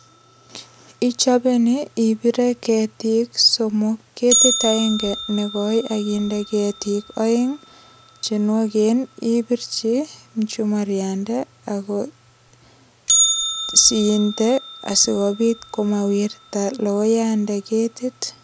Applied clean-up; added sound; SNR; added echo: none; Bell; 8 dB; none.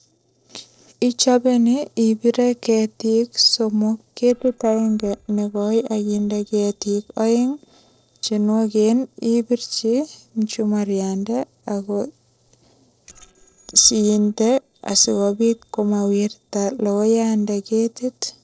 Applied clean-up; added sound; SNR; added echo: neural separator model SepFormer DNS4.